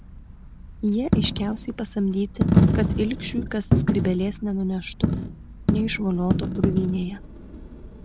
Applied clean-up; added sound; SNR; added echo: none; Coin (dropping); -2 dB; none.